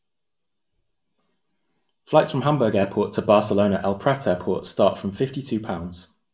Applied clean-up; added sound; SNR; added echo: none; none; none; reverberation time 0.3 s.